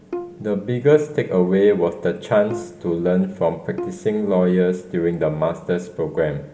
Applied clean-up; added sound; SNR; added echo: none; Bowed string instrument; 15 dB; reverberation time 1.2 s.